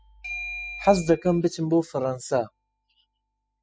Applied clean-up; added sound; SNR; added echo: classical method spectral subtraction.